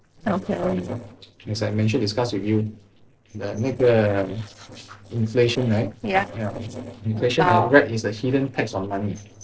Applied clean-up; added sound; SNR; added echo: neural separator model SepFormer DNS4.